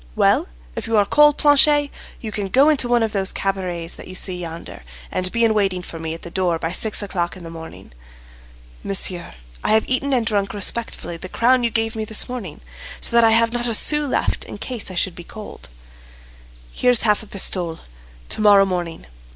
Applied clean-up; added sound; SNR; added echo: none; none; none; none.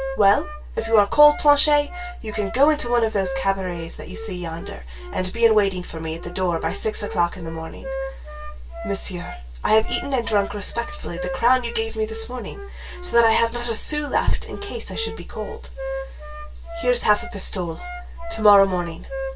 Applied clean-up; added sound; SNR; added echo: none; Wind instrument, woodwind instrument; 13 dB; reverberation time 0.1 s.